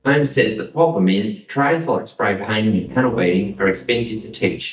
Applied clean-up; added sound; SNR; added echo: neural mask model DeepFilterNet 3.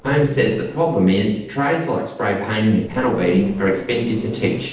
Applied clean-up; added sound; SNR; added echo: neural separator model SepFormer DNS4.